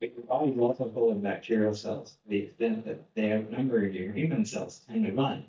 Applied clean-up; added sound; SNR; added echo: neural mask model DeepFilterNet 3.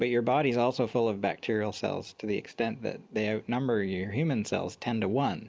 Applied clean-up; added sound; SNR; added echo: none; none; none; none.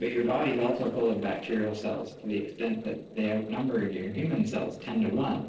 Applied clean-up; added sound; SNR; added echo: neural separator model SepFormer DNS4.